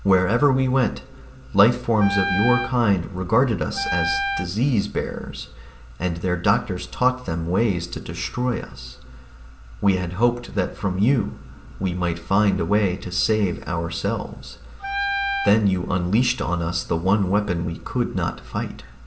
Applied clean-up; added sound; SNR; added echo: none; Wind instrument, woodwind instrument; 5 dB; reverberation time 0.9 s.